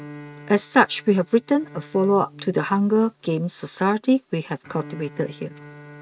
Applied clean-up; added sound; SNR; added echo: neural mask model RNNoise.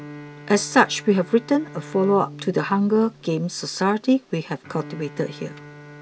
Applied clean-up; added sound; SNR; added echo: none; Bowed string instrument; 18 dB; none.